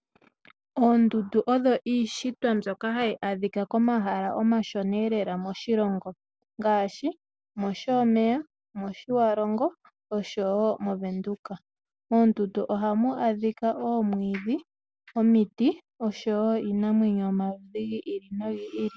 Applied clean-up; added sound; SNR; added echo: none; none; none; none.